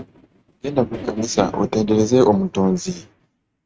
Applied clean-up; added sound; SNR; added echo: neural mask model RNNoise.